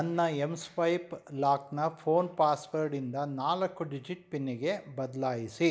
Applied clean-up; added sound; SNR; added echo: none; none; none; none.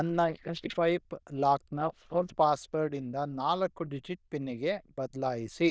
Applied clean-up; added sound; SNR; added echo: neural diffusion model UNIVERSE++.